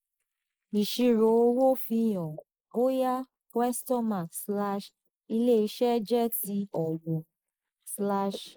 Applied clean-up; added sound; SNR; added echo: neural mask model Resemble Enhance denoiser.